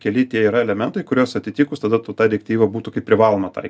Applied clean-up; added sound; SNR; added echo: none; none; none; none.